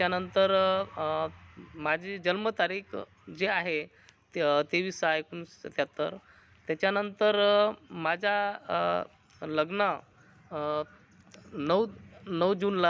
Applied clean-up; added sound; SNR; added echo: none; none; none; none.